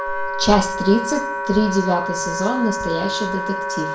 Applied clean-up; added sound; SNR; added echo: none; Wind instrument, woodwind instrument; 4 dB; reverberation time 0.5 s.